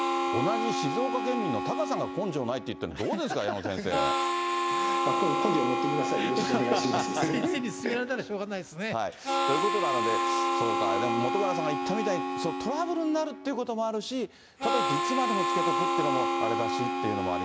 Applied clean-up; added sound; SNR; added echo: none; Harmonica; -1 dB; none.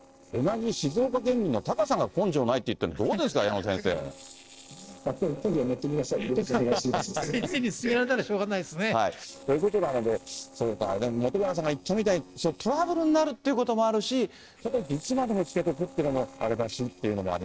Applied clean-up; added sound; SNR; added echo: neural separator model SepFormer DNS4.